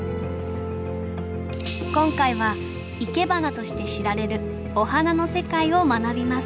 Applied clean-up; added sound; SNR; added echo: none; none; none; none.